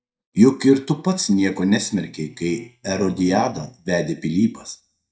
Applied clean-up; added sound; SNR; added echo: neural mask model DeepFilterNet 3.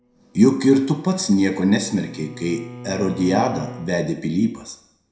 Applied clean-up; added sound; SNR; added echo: none; Bowed string instrument; 17 dB; reverberation time 0.6 s.